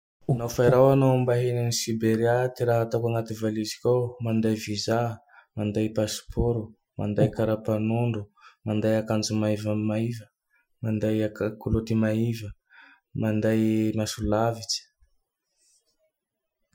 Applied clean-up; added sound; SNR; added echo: classical method Wiener filter.